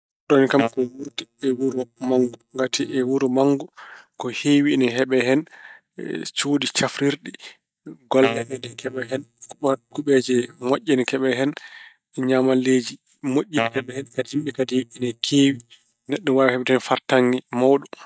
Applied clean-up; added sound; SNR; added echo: neural mask model DeepFilterNet 3.